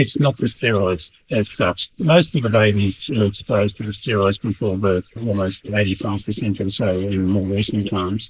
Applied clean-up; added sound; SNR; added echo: neural mask model Resemble Enhance denoiser.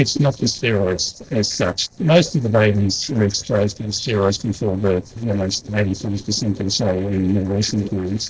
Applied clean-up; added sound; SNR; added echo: neural separator model SepFormer DNS4.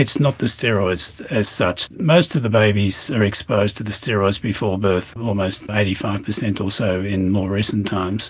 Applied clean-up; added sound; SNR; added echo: none; none; none; none.